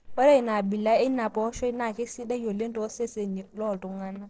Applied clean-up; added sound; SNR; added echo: neural separator model SepFormer DNS4.